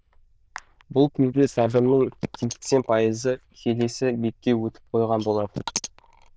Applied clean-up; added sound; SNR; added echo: neural diffusion model UNIVERSE++.